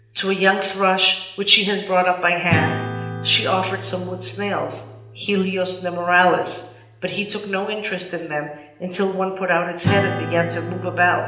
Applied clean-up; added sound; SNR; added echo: none; Acoustic guitar / Strum; 9 dB; reverberation time 0.8 s.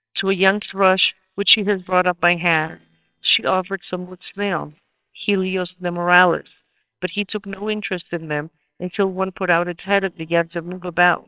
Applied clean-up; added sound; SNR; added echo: neural separator model SepFormer WHAMR!.